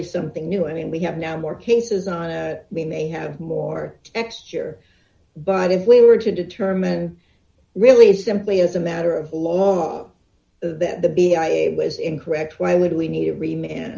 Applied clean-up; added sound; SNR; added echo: none; none; none; none.